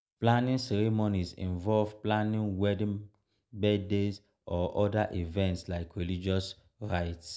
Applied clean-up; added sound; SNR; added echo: none; none; none; none.